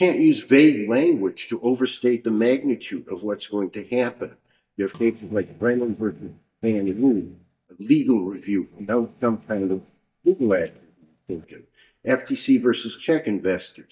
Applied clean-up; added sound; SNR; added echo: neural mask model DeepFilterNet 3.